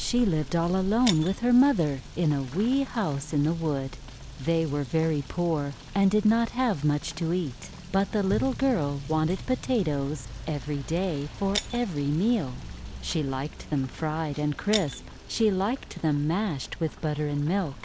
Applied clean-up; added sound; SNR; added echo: none; Motor vehicle (road) / Rain + Shatter; 12 dB; none.